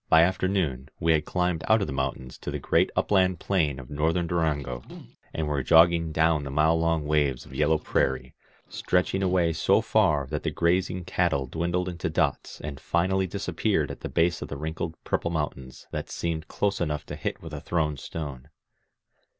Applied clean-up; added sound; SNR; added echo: none; Liquid; 17 dB; none.